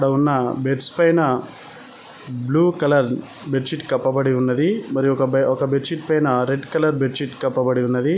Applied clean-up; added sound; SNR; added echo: none; none; none; none.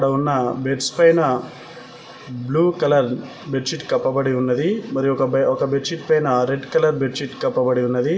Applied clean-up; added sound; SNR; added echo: none; none; none; reverberation time 2.2 s.